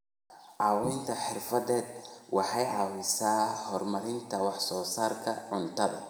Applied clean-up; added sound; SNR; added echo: none; none; none; reverberation time 1.3 s.